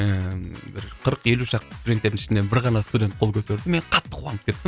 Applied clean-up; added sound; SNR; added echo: none; none; none; none.